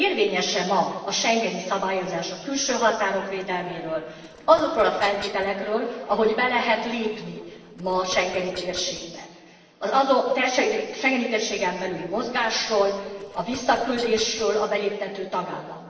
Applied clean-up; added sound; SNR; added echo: neural separator model SepFormer DNS4.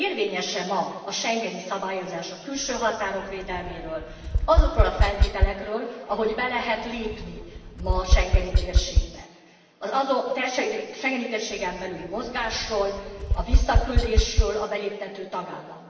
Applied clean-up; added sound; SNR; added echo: none; Tap; -4 dB; reverberation time 1.3 s.